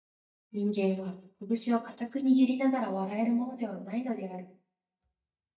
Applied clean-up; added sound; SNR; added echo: neural mask model DeepFilterNet 3.